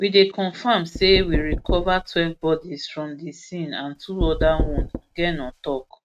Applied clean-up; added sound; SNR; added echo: neural mask model RNNoise.